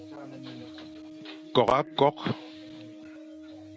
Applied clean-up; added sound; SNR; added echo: none; Brass instrument; 14 dB; none.